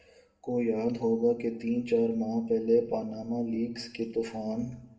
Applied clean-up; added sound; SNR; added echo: none; none; none; reverberation time 0.7 s.